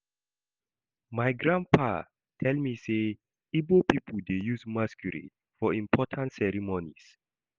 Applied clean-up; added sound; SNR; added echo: none; none; none; none.